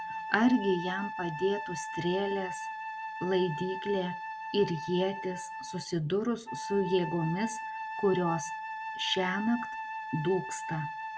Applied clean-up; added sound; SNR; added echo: none; Wind instrument, woodwind instrument; 7 dB; none.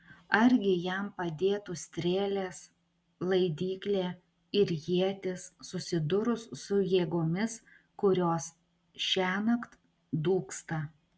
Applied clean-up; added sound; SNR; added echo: none; none; none; none.